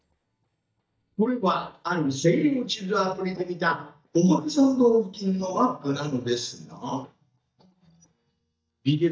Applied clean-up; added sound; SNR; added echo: neural mask model DeepFilterNet 3.